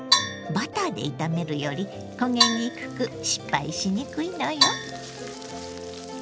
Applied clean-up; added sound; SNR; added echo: none; Percussion; 0 dB; none.